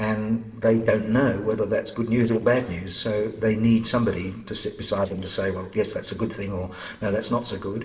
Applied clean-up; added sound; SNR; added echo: neural separator model SepFormer DNS4.